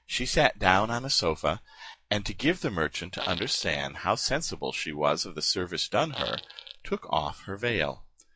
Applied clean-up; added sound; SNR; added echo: classical method log-MMSE.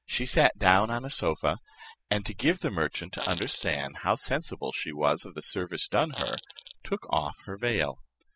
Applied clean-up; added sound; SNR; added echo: classical method spectral subtraction.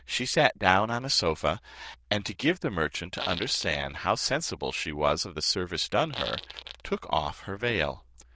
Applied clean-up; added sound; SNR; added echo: neural diffusion model UNIVERSE++.